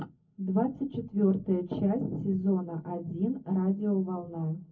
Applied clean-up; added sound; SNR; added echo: none; none; none; reverberation time 0.3 s.